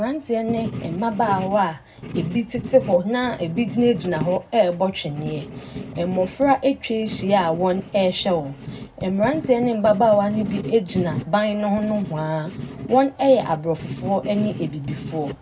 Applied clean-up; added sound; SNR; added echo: none; Writing; 11 dB; reverberation time 0.3 s.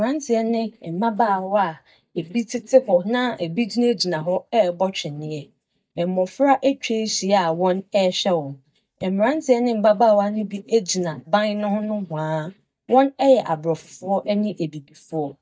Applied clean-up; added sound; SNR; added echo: neural mask model DeepFilterNet 3.